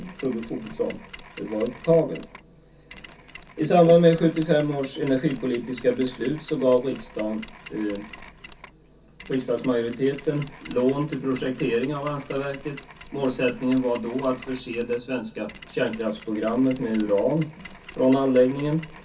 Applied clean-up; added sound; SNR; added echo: none; Mechanisms; 19 dB; reverberation time 0.3 s.